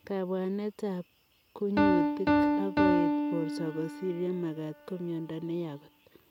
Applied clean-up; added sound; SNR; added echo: none; Piano; -3 dB; none.